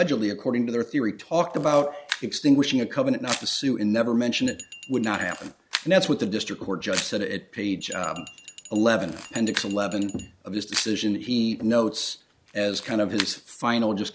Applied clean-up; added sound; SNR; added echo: none; Glass + Camera; 14 dB; none.